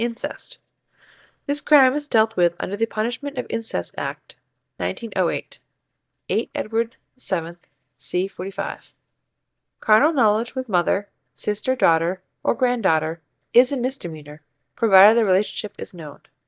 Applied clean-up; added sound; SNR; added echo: neural mask model DeepFilterNet 3.